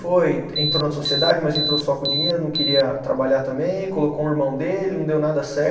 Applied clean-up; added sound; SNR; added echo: none; Alarm; 4 dB; reverberation time 1.0 s.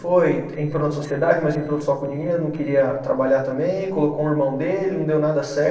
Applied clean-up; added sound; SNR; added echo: neural separator model SepFormer DNS4.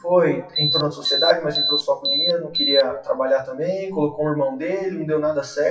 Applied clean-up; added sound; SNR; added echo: classical method WPE with log-MMSE.